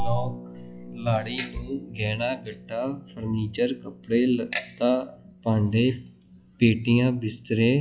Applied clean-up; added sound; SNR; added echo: classical method log-MMSE.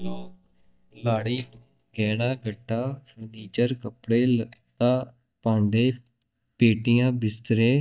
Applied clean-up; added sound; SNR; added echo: neural mask model DeepFilterNet 3.